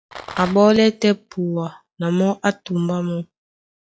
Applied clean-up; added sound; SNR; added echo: classical method log-MMSE.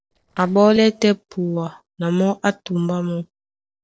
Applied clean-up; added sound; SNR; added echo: neural separator model SepFormer DNS4.